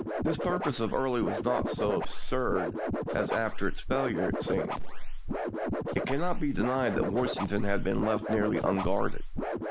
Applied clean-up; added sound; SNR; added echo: neural mask model Resemble Enhance denoiser.